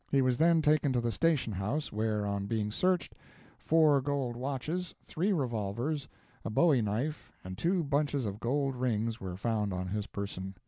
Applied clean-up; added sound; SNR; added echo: none; none; none; none.